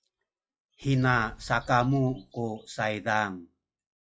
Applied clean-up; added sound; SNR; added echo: classical method log-MMSE.